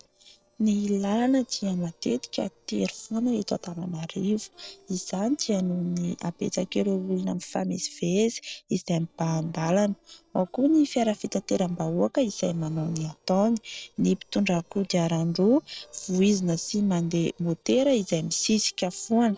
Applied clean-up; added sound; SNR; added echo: neural separator model SepFormer DNS4.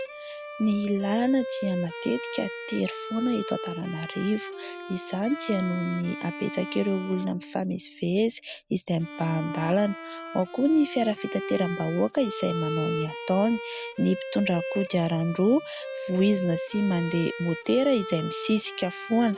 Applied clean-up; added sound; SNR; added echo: none; Bowed string instrument; 9 dB; none.